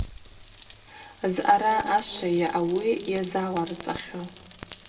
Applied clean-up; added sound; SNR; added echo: none; Rain; 9 dB; reverberation time 1.8 s.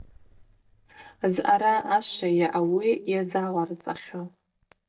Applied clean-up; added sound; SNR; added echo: neural mask model DeepFilterNet 3.